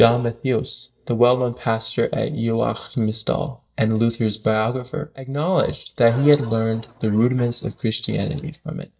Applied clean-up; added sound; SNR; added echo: neural mask model DeepFilterNet 3.